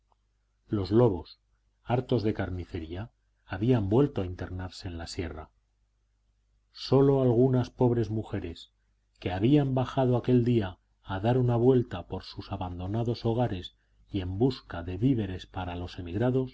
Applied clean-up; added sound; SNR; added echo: none; none; none; none.